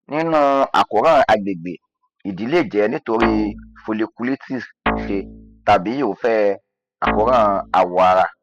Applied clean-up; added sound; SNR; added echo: classical method spectral subtraction.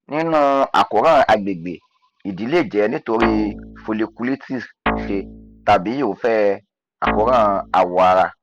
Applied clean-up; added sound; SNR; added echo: none; Guitar; 7 dB; none.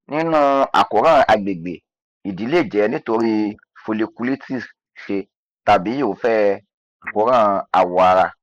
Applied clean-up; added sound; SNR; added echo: neural mask model Resemble Enhance denoiser.